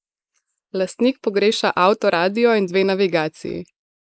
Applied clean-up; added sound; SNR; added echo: neural mask model Resemble Enhance denoiser.